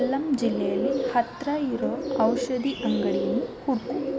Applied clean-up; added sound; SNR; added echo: none; Bird; 2 dB; none.